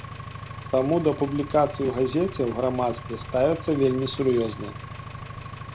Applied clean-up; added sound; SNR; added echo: none; Engine; 12 dB; none.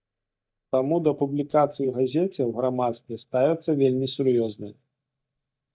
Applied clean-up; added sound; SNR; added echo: neural mask model DeepFilterNet 3.